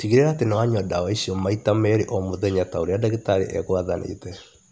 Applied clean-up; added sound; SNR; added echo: none; none; none; none.